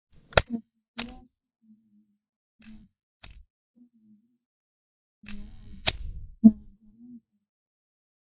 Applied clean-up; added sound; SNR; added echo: neural mask model DeepFilterNet 3.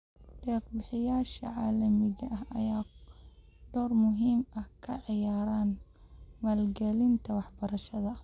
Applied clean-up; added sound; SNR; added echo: none; none; none; none.